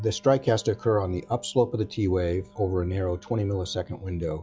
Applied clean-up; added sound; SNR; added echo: classical method log-MMSE.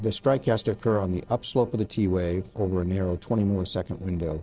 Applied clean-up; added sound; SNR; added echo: neural separator model SepFormer DNS4.